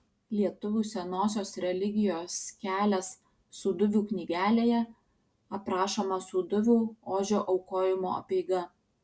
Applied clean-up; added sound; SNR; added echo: none; none; none; none.